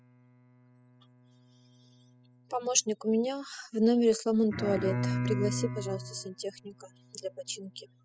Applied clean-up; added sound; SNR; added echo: classical method spectral subtraction.